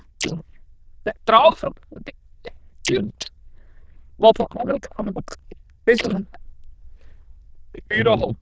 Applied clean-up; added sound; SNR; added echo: neural diffusion model UNIVERSE++.